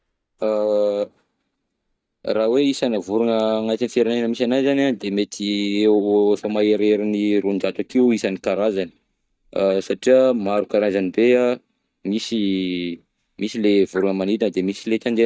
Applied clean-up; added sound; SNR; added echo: neural mask model DeepFilterNet 3.